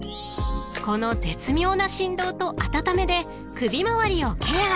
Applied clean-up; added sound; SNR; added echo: none; none; none; none.